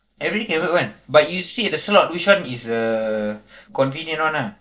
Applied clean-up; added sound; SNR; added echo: neural separator model SepFormer DNS4.